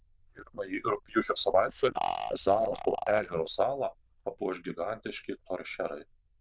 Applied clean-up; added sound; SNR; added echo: neural diffusion model UNIVERSE++.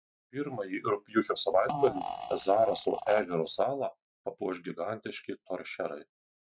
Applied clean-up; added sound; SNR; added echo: neural mask model RNNoise.